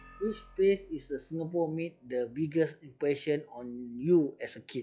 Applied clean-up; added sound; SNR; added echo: classical method log-MMSE.